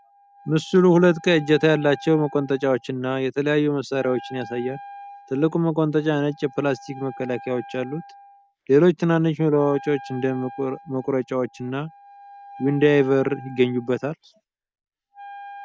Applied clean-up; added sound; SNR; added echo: none; Wind instrument, woodwind instrument; 20 dB; none.